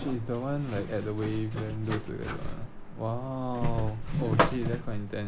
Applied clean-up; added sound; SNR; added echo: none; Zipper (clothing); 0 dB; none.